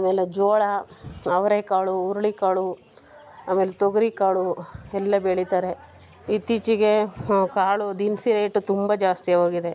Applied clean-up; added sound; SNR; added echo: none; none; none; none.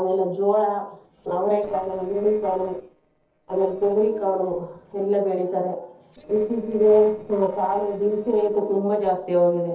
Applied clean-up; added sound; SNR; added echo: neural separator model SepFormer DNS4.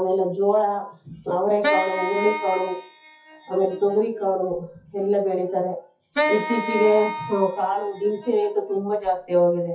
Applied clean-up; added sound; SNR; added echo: classical method WPE with log-MMSE.